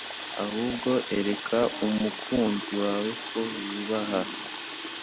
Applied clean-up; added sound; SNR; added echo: none; Water tap, faucet; 3 dB; none.